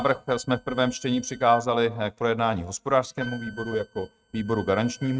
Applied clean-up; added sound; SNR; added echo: neural mask model RNNoise.